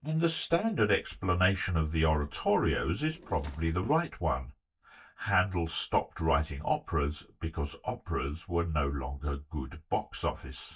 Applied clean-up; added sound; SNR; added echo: neural mask model DeepFilterNet 3.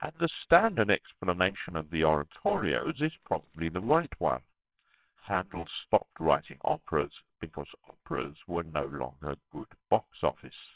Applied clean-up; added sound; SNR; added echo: neural separator model SepFormer WHAMR!.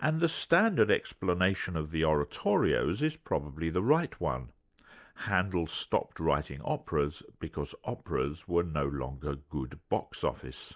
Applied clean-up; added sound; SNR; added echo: none; none; none; none.